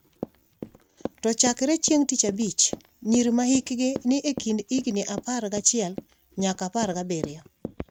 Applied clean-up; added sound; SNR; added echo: neural mask model RNNoise.